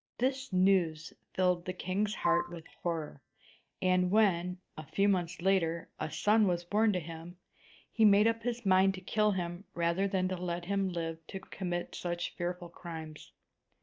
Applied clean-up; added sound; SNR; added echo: neural mask model DeepFilterNet 3.